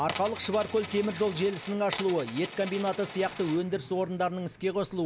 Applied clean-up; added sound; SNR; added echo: none; Coin (dropping); 9 dB; none.